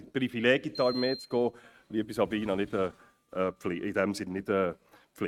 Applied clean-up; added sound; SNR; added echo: neural mask model RNNoise.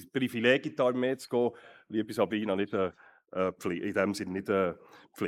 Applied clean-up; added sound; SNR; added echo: neural mask model Resemble Enhance denoiser.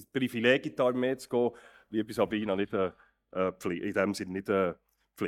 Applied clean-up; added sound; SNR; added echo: neural mask model DeepFilterNet 3.